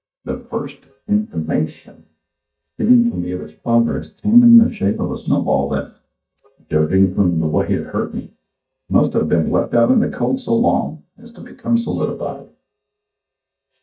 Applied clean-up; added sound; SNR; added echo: neural mask model DeepFilterNet 3.